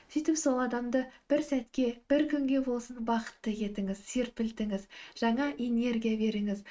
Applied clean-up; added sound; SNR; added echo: neural mask model RNNoise.